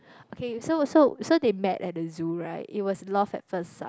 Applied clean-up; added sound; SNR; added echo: none; none; none; none.